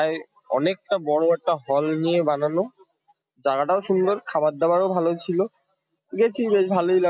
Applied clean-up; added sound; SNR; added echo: none; none; none; none.